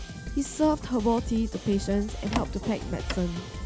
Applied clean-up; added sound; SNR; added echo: none; Drum kit + Door; 6 dB; none.